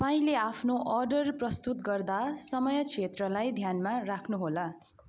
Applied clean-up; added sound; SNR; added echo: none; none; none; none.